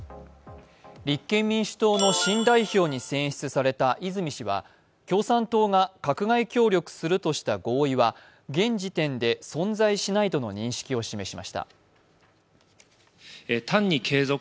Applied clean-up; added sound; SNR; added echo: none; none; none; none.